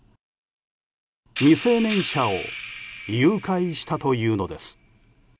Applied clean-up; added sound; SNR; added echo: none; none; none; none.